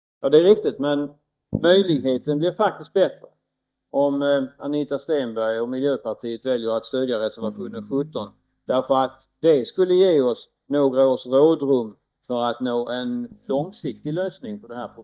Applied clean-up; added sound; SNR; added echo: neural mask model DeepFilterNet 3.